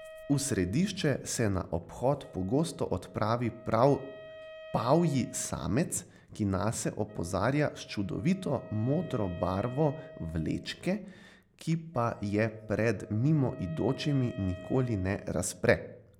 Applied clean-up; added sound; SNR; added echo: none; Wind instrument, woodwind instrument; 20 dB; none.